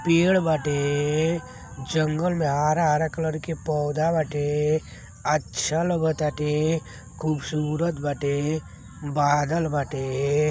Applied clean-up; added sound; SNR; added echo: none; none; none; none.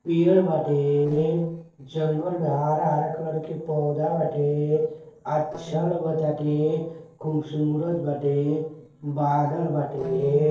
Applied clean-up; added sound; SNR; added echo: neural separator model SepFormer DNS4.